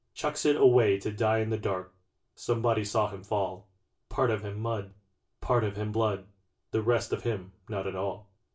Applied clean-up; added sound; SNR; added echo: none; none; none; reverberation time 0.2 s.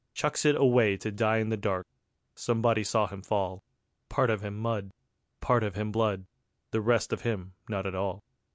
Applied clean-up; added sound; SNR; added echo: none; none; none; none.